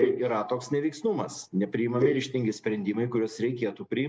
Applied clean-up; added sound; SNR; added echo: neural mask model Resemble Enhance denoiser.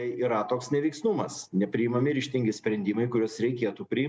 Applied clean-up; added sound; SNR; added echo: none; none; none; none.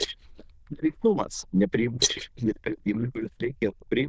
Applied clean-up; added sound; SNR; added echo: neural diffusion model UNIVERSE++.